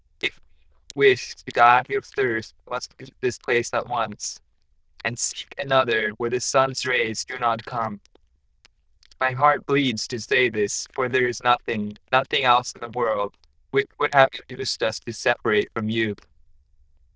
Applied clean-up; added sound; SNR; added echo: neural diffusion model UNIVERSE++.